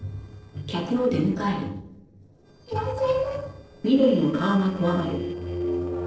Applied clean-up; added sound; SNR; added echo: neural separator model SepFormer DNS4.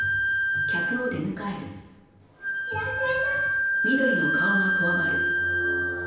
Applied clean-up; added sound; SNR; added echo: none; Wind instrument, woodwind instrument; -5 dB; reverberation time 0.9 s.